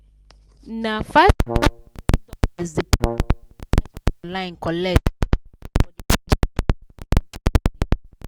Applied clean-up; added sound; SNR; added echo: none; Brass instrument; 14 dB; none.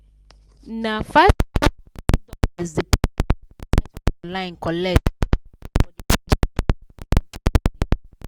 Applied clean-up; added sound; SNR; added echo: none; none; none; none.